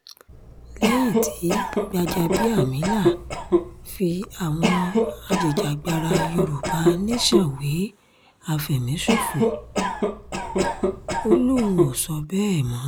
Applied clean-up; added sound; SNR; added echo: none; Cough; -1 dB; none.